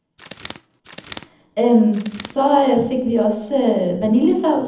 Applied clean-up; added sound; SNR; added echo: none; Bird; 18 dB; reverberation time 0.8 s.